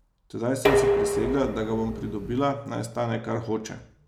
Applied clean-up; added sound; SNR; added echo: none; Dishes, pots, and pans; -1 dB; none.